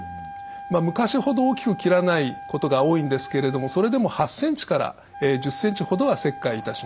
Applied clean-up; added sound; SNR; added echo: none; Wind instrument, woodwind instrument; 15 dB; none.